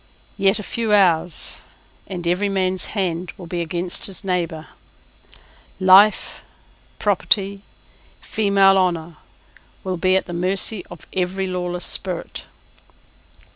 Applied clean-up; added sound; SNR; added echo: none; none; none; none.